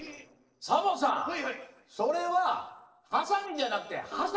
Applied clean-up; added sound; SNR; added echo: neural separator model SepFormer DNS4.